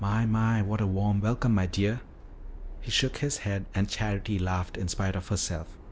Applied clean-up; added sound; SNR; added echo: none; Subway, metro, underground; 13 dB; none.